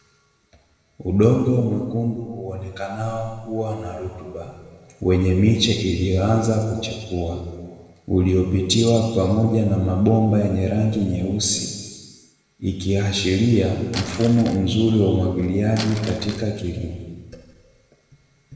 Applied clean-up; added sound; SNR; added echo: none; Crumpling, crinkling; 16 dB; reverberation time 1.5 s.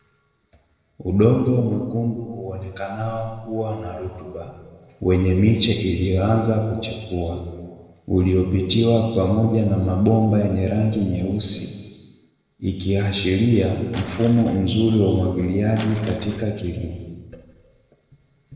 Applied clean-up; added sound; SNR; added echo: neural separator model SepFormer DNS4.